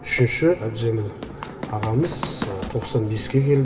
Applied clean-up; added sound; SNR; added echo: none; Run; 11 dB; reverberation time 2.4 s.